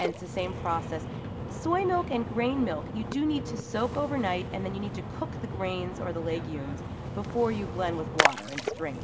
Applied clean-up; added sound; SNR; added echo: none; Splash, splatter; 2 dB; reverberation time 1.3 s.